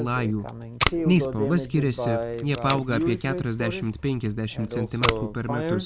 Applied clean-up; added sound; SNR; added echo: none; Packing tape, duct tape; 9 dB; none.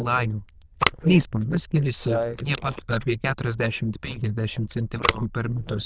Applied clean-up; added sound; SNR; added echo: neural diffusion model UNIVERSE++.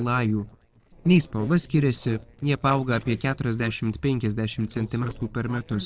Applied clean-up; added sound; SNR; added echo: neural separator model SepFormer DNS4.